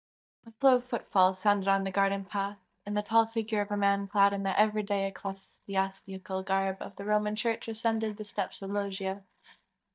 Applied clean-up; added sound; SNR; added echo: neural mask model DeepFilterNet 3.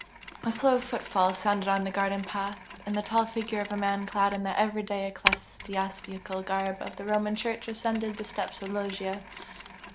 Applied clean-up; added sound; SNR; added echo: none; Mechanisms; 10 dB; none.